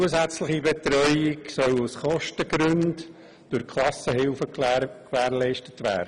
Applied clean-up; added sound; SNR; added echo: none; none; none; none.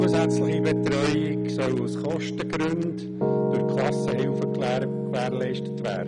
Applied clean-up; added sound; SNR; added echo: none; Piano; -4 dB; none.